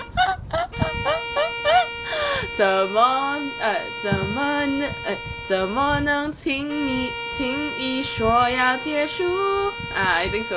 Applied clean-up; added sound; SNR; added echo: none; Bowed string instrument; 9 dB; none.